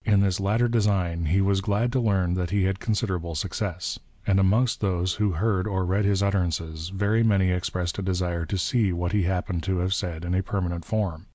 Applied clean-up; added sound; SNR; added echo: none; none; none; none.